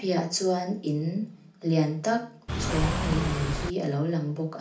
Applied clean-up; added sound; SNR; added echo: none; Engine / Car; 0 dB; reverberation time 0.4 s.